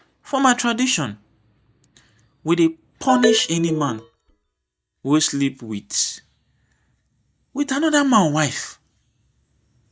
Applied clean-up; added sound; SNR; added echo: neural mask model DeepFilterNet 3.